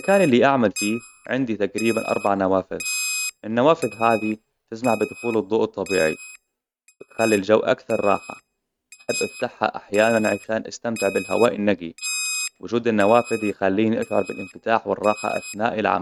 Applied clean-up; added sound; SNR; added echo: neural mask model RNNoise.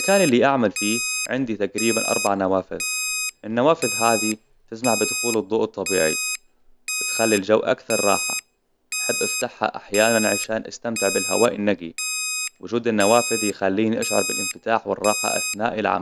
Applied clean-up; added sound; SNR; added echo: none; Alarm; 6 dB; none.